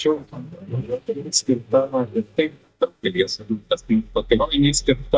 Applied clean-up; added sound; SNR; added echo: neural mask model DeepFilterNet 3.